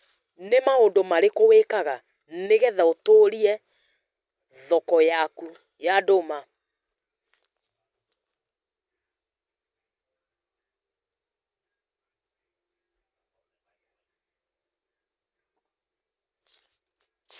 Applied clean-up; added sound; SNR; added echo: none; none; none; none.